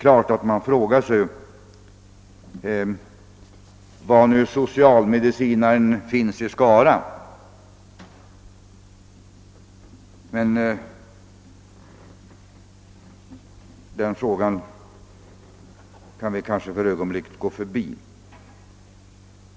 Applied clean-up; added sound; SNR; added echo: none; none; none; none.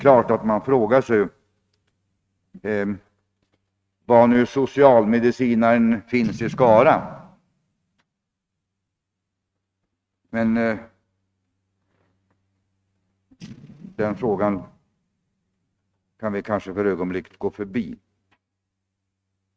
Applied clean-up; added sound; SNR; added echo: neural mask model RNNoise.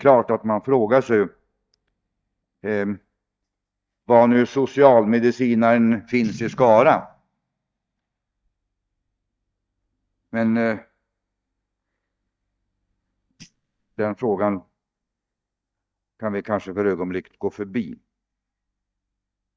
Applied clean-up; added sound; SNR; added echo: neural mask model DeepFilterNet 3.